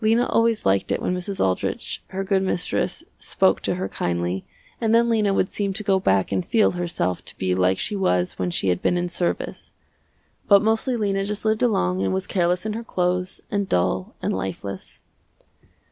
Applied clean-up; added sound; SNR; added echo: none; none; none; none.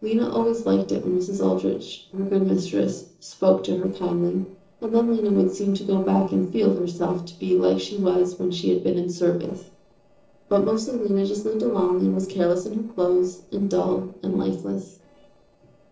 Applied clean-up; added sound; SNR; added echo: neural separator model SepFormer DNS4.